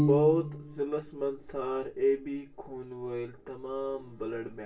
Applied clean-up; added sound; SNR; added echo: none; Piano; 6 dB; reverberation time 0.2 s.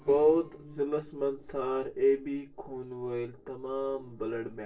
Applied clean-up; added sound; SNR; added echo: neural separator model SepFormer DNS4.